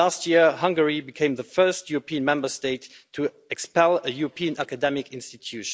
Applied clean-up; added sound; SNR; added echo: none; none; none; none.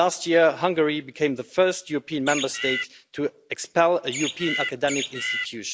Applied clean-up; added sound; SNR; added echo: none; Bird; 4 dB; none.